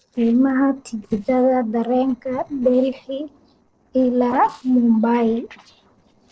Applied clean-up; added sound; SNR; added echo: neural separator model SepFormer DNS4.